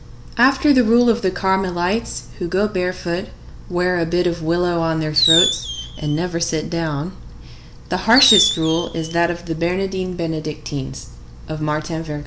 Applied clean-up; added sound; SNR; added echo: none; Fireworks; 1 dB; none.